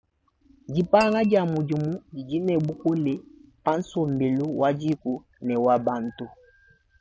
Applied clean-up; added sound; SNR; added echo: none; Tap / Glass; 16 dB; none.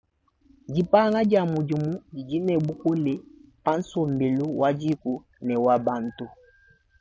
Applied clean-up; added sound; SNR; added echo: none; none; none; none.